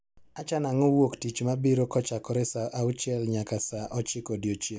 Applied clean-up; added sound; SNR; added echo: none; none; none; none.